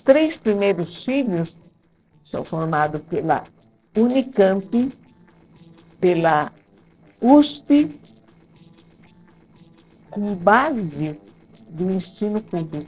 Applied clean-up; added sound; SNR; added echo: neural separator model SepFormer DNS4.